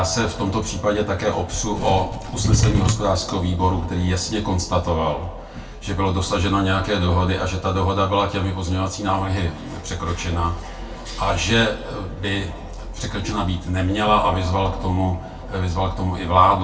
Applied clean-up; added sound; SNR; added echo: none; Wood / Tools; -1 dB; reverberation time 0.2 s.